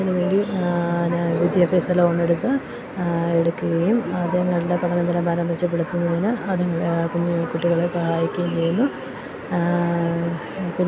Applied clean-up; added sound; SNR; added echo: none; none; none; none.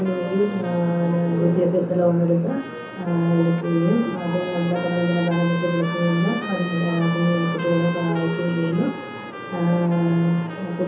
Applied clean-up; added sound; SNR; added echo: none; Trumpet; 13 dB; reverberation time 0.8 s.